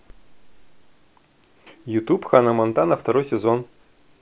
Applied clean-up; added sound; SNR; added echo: none; none; none; none.